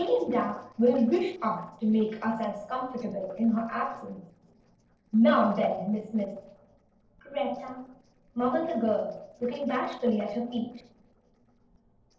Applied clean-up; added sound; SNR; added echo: neural separator model SepFormer DNS4.